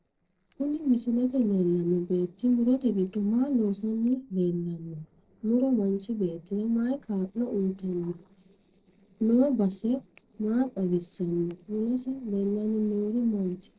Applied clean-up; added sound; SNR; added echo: neural separator model SepFormer DNS4.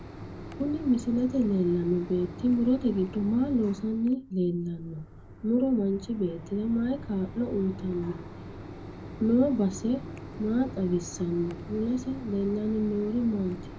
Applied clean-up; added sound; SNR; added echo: none; Mechanisms; 13 dB; reverberation time 0.3 s.